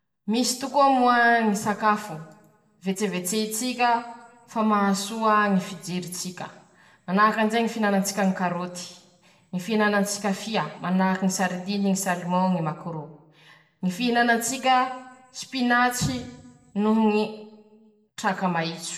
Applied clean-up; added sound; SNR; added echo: none; none; none; reverberation time 0.7 s.